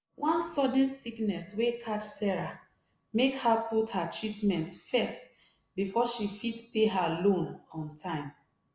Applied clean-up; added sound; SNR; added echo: none; none; none; none.